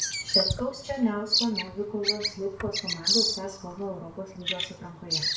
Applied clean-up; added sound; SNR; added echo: none; Bird vocalization, bird call, bird song; -2 dB; reverberation time 0.6 s.